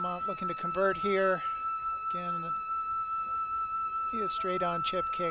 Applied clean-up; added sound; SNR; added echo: none; Wind instrument, woodwind instrument; -2 dB; none.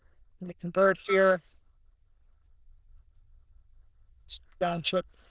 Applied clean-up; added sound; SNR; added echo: neural diffusion model UNIVERSE++.